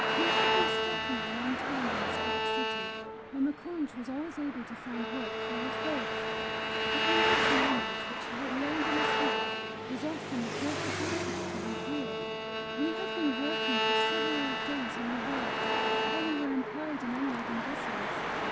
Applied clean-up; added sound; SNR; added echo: none; Traffic noise, roadway noise + Bowed string instrument; -5 dB; none.